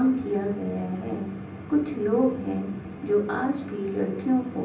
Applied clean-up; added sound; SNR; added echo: none; none; none; reverberation time 0.6 s.